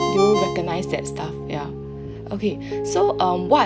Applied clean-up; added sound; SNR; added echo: none; Piano + Ringtone; 4 dB; none.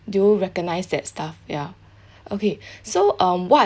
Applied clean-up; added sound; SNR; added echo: none; none; none; none.